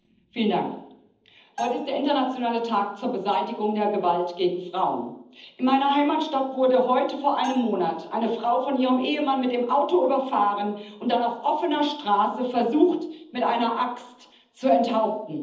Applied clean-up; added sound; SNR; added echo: neural separator model SepFormer DNS4.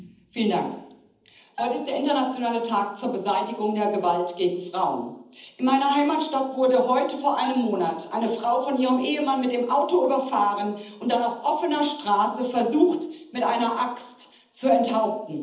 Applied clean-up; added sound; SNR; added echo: none; Bell; 18 dB; reverberation time 0.8 s.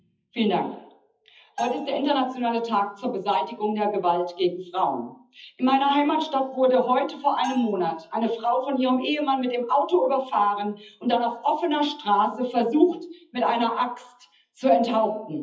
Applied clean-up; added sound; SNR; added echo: classical method WPE with log-MMSE.